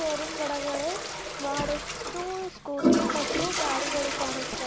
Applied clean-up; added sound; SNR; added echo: none; Toilet flush; -3 dB; none.